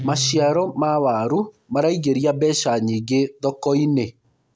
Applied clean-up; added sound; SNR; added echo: none; Guitar; 17 dB; none.